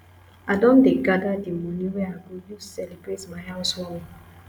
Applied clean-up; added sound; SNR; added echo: none; none; none; none.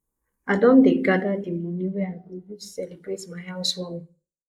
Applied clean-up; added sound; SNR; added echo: neural mask model Resemble Enhance denoiser.